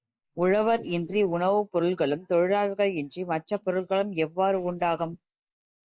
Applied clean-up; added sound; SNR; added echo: neural mask model Resemble Enhance denoiser.